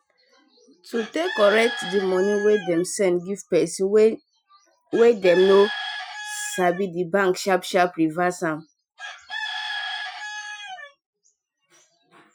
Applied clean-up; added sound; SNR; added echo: classical method Wiener filter.